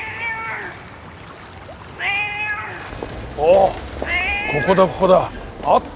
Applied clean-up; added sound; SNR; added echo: none; Cat; 7 dB; none.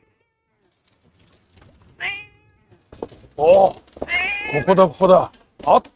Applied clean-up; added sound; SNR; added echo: neural mask model RNNoise.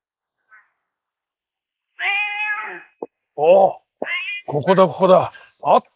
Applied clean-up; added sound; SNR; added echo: neural mask model Resemble Enhance denoiser.